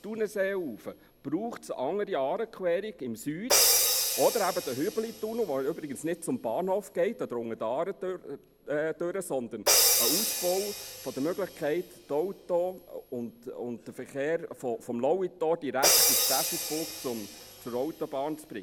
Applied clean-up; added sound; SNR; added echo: none; Crash cymbal; 1 dB; none.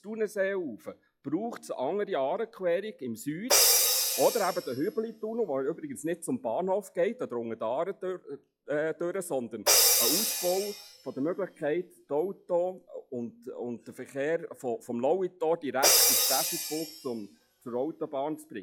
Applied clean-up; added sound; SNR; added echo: classical method log-MMSE.